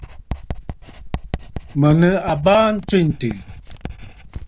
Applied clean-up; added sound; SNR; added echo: none; Writing; 11 dB; none.